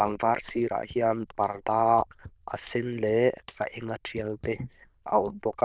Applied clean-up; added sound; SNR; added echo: neural diffusion model UNIVERSE++.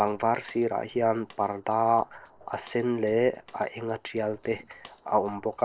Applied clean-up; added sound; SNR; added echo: neural separator model SepFormer DNS4.